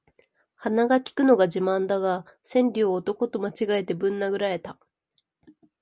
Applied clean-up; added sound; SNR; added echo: none; none; none; none.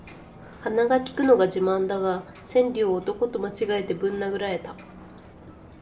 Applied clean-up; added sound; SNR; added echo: none; Ocean; 20 dB; reverberation time 1.0 s.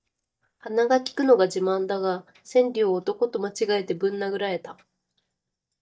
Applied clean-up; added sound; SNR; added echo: neural mask model DeepFilterNet 3.